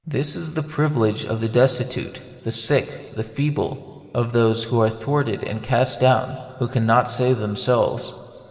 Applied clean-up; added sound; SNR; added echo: none; none; none; reverberation time 2.5 s.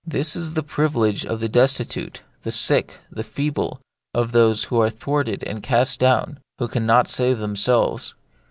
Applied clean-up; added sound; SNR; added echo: none; none; none; none.